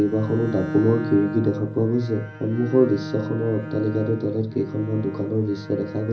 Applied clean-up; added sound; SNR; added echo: none; Bowed string instrument; 10 dB; reverberation time 0.5 s.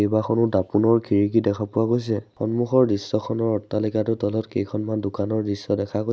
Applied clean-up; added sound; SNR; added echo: none; none; none; none.